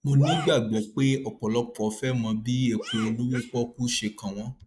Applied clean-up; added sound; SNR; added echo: neural mask model Resemble Enhance denoiser.